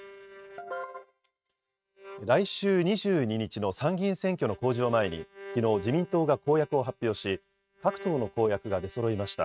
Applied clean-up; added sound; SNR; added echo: neural mask model RNNoise.